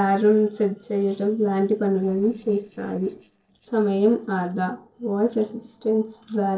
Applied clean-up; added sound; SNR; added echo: neural separator model SepFormer DNS4.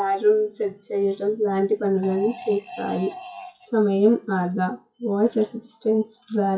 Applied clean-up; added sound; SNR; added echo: classical method WPE with log-MMSE.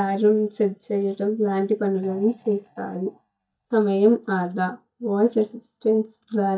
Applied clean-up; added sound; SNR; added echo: neural mask model DeepFilterNet 3.